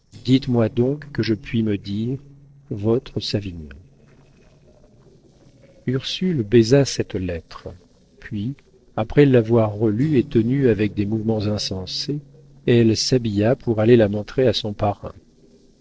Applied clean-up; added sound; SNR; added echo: neural separator model SepFormer DNS4.